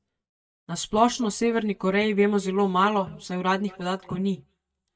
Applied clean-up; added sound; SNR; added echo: neural mask model DeepFilterNet 3.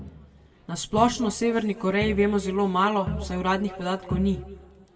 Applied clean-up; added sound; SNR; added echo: none; Crowd; 12 dB; reverberation time 1.4 s.